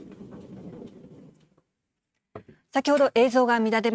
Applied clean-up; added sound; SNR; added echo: neural mask model RNNoise.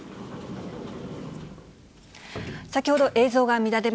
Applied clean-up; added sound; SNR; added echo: none; Sliding door; 13 dB; none.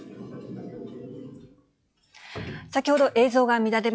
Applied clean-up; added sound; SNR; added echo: classical method log-MMSE.